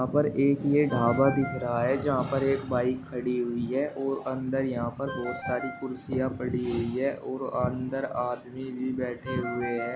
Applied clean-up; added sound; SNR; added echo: none; Ringtone; 15 dB; none.